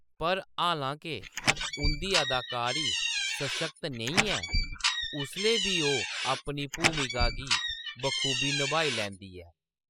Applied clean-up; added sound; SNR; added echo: classical method spectral subtraction.